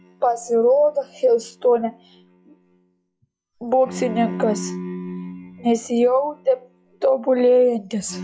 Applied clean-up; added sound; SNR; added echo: classical method log-MMSE.